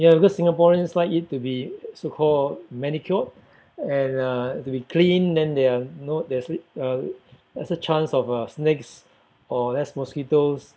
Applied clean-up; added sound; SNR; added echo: none; none; none; none.